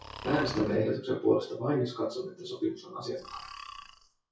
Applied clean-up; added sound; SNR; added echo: classical method WPE with log-MMSE.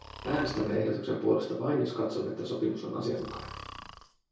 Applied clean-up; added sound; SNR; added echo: none; Breathing; 16 dB; reverberation time 0.6 s.